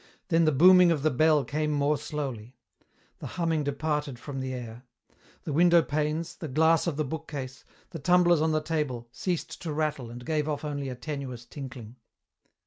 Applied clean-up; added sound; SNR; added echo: none; none; none; none.